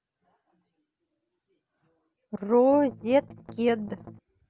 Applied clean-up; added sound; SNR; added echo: none; Strum; 17 dB; none.